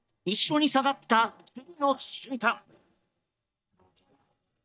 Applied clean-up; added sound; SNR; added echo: neural mask model DeepFilterNet 3.